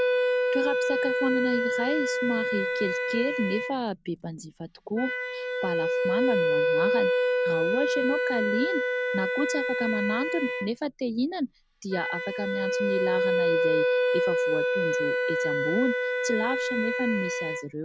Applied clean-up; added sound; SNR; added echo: none; Wind instrument, woodwind instrument; -4 dB; none.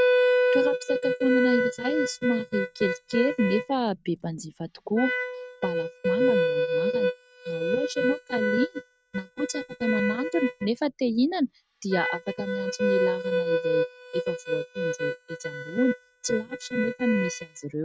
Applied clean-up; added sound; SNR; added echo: neural mask model RNNoise.